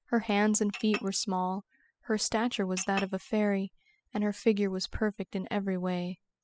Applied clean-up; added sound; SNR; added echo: classical method spectral subtraction.